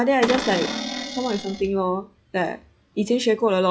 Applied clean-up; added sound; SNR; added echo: classical method log-MMSE.